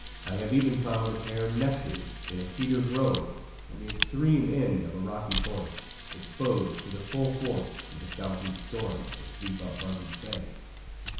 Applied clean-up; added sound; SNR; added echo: none; Mechanisms; 3 dB; reverberation time 1.0 s.